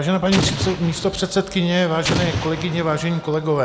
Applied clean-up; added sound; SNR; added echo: none; Explosion; 6 dB; none.